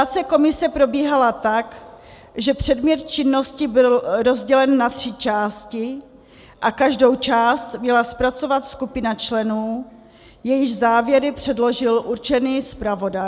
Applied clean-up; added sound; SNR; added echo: none; none; none; none.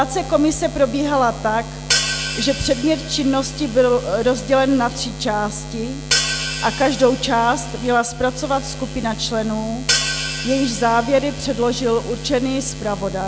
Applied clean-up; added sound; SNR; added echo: none; Hi-hat + Buzz; 6 dB; none.